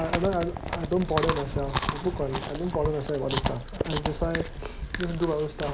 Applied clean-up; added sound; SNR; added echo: none; Chewing, mastication; 2 dB; none.